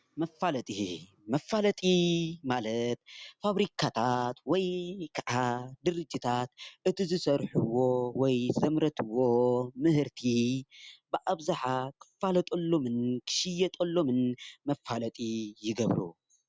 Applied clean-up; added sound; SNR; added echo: none; none; none; none.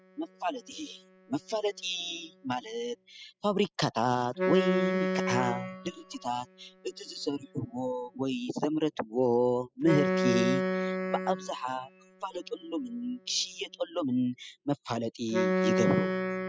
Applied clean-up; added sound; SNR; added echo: classical method spectral subtraction.